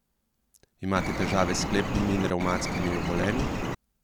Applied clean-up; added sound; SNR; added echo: none; Bird; 0 dB; none.